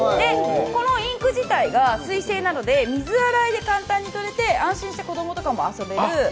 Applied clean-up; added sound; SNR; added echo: none; none; none; none.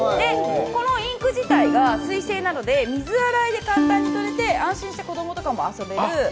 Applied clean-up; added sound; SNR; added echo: none; Acoustic guitar; 1 dB; none.